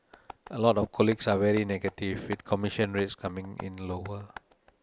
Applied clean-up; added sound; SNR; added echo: none; Tap; 19 dB; none.